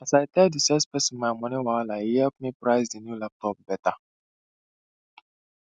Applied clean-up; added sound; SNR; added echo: none; none; none; none.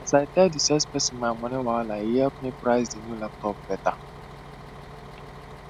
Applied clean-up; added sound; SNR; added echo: none; Bus; 15 dB; none.